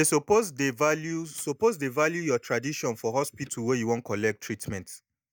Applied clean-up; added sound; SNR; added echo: neural mask model DeepFilterNet 3.